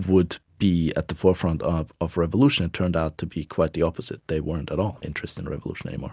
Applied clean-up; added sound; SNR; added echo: none; none; none; none.